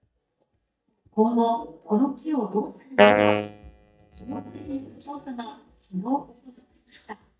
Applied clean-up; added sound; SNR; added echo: neural mask model DeepFilterNet 3.